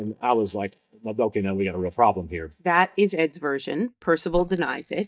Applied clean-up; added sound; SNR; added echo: neural mask model DeepFilterNet 3.